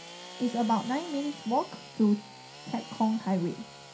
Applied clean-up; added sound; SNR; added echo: none; Sawing / Engine; 15 dB; reverberation time 0.3 s.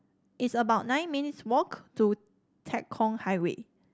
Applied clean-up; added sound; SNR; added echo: none; none; none; none.